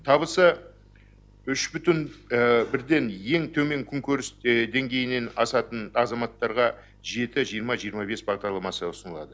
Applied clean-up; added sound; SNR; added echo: none; none; none; none.